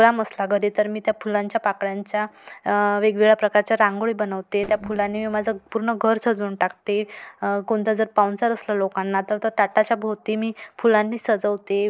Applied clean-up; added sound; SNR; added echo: neural separator model SepFormer DNS4.